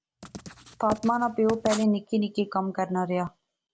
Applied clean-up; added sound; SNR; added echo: none; Writing; 12 dB; none.